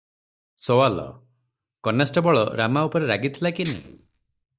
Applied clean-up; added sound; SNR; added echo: neural mask model DeepFilterNet 3.